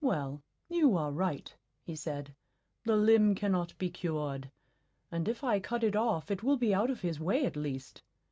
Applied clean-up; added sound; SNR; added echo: none; none; none; none.